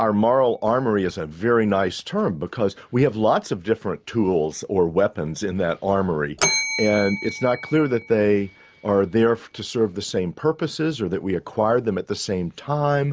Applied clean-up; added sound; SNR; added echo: none; Bell; 14 dB; none.